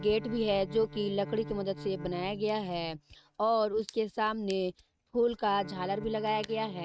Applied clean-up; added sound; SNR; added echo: neural mask model RNNoise.